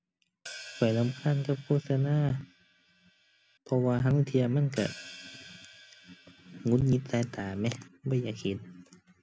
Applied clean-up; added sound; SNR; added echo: none; Hi-hat; 19 dB; none.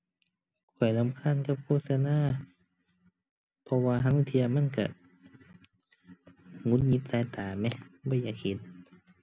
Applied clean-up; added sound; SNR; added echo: none; none; none; none.